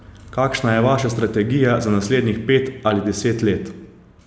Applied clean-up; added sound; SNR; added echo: none; none; none; none.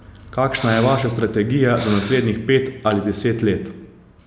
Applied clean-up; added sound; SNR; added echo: none; Breathing; 14 dB; none.